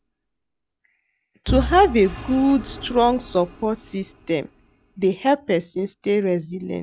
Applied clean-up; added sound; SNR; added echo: none; Engine / Vehicle; 12 dB; none.